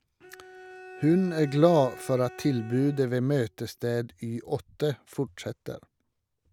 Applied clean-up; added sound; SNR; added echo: none; Bowed string instrument; 18 dB; none.